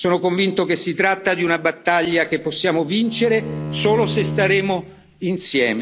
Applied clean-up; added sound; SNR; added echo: none; Bowed string instrument; 10 dB; none.